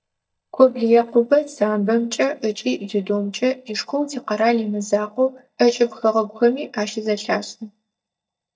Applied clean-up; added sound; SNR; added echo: neural mask model DeepFilterNet 3.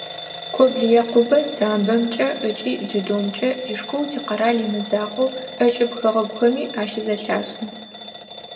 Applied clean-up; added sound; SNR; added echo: none; Alarm / Bell; 12 dB; reverberation time 1.5 s.